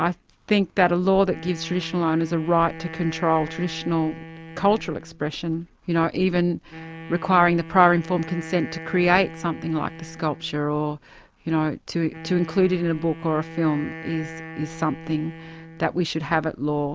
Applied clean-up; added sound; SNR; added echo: none; Wind instrument, woodwind instrument; 16 dB; none.